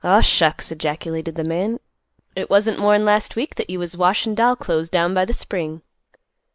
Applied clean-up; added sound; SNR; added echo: neural mask model Resemble Enhance denoiser.